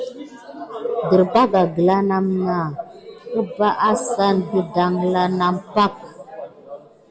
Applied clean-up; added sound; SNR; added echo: none; none; none; reverberation time 0.6 s.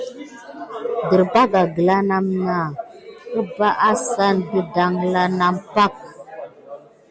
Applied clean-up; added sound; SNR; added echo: none; none; none; none.